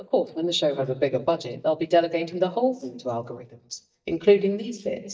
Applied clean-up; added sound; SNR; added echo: neural mask model DeepFilterNet 3.